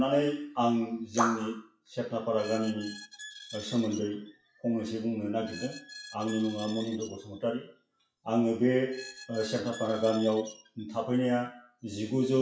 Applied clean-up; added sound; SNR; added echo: classical method WPE with log-MMSE.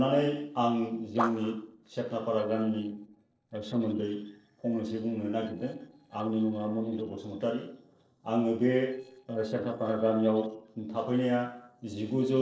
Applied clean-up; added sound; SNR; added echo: neural separator model SepFormer DNS4.